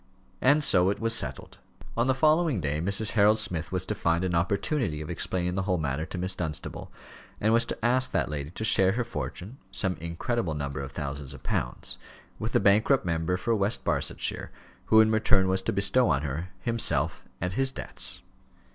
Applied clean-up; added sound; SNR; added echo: none; none; none; none.